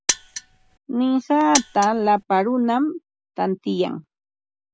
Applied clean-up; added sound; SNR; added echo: none; Mechanisms; 5 dB; none.